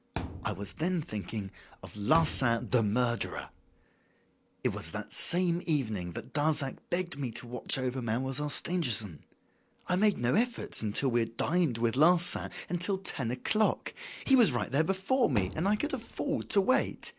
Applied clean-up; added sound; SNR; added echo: none; Thump, thud; 13 dB; none.